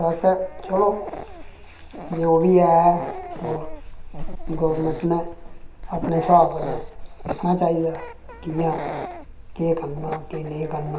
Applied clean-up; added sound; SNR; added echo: none; Dog; 9 dB; reverberation time 0.8 s.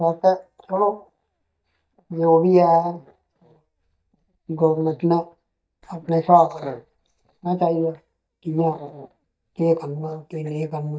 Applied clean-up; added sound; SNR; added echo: neural mask model DeepFilterNet 3.